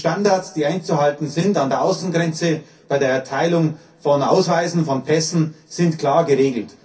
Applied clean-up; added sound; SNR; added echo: none; none; none; reverberation time 0.3 s.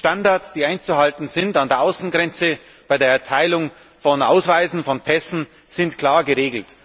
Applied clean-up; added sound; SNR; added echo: none; none; none; none.